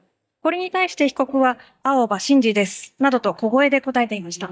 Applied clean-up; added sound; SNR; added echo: neural mask model DeepFilterNet 3.